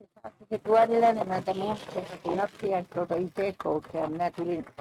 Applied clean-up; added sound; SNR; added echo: neural mask model RNNoise.